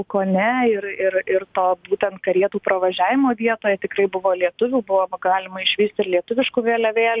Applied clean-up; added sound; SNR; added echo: none; none; none; none.